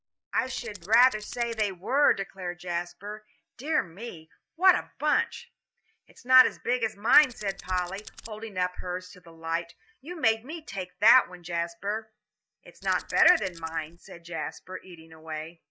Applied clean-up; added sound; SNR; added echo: neural mask model DeepFilterNet 3.